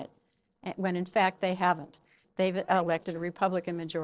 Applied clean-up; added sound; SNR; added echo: neural separator model SepFormer DNS4.